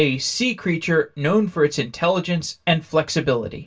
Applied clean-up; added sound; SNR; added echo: none; none; none; reverberation time 0.1 s.